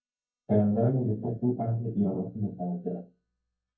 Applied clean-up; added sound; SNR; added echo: neural mask model DeepFilterNet 3.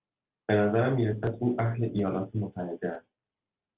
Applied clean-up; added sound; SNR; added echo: none; none; none; none.